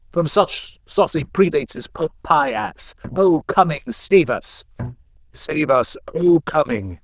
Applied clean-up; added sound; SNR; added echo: neural diffusion model UNIVERSE++.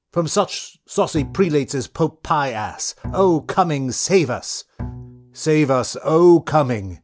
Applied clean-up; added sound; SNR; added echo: none; Bowed string instrument; 16 dB; none.